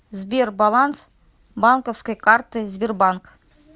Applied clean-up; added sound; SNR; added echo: none; none; none; none.